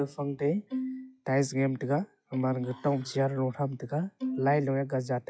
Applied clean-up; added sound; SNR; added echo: classical method log-MMSE.